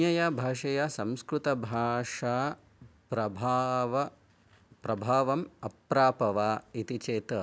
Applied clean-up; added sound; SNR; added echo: none; none; none; none.